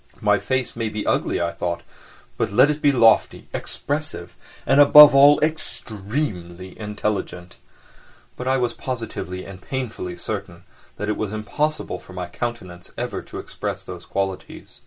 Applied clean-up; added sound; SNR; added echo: none; none; none; none.